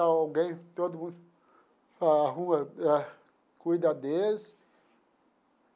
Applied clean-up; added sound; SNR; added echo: none; none; none; none.